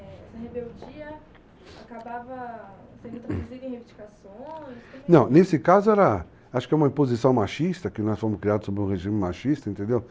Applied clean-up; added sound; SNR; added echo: none; none; none; none.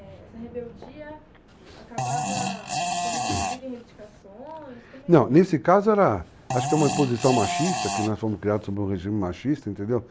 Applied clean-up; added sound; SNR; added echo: none; Fart; 5 dB; none.